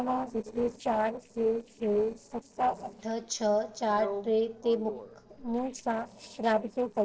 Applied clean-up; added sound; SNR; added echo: neural separator model SepFormer DNS4.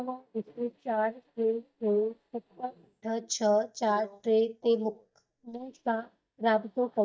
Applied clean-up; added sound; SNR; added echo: neural mask model DeepFilterNet 3.